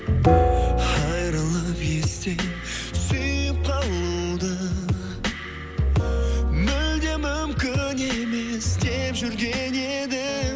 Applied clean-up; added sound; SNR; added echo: none; Bell; 1 dB; none.